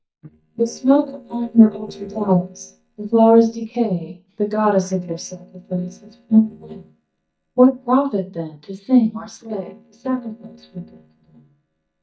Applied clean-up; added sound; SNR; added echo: neural mask model DeepFilterNet 3.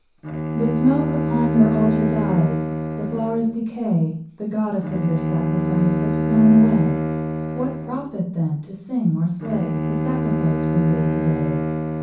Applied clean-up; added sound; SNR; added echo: none; Bowed string instrument; 2 dB; reverberation time 0.6 s.